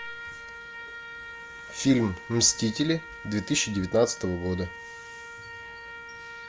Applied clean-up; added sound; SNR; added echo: none; Trumpet; 13 dB; none.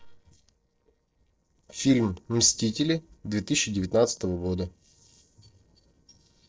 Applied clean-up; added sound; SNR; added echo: neural separator model SepFormer DNS4.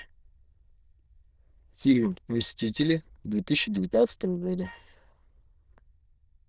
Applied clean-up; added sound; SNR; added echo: neural diffusion model UNIVERSE++.